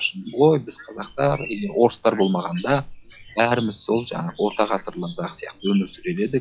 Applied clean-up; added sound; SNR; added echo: classical method log-MMSE.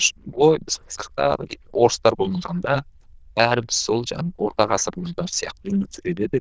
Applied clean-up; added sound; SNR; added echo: neural diffusion model UNIVERSE++.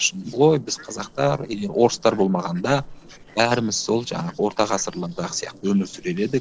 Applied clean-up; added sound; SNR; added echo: neural separator model SepFormer DNS4.